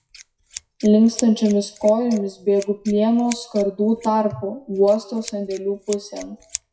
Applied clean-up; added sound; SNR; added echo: classical method WPE with log-MMSE.